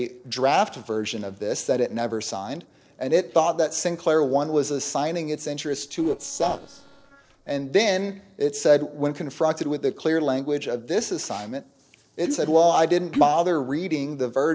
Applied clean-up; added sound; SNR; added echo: neural separator model SepFormer DNS4.